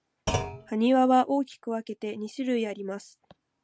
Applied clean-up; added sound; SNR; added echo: none; Thump, thud; 8 dB; none.